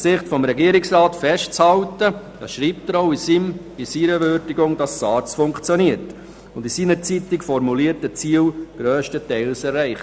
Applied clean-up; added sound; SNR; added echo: none; none; none; none.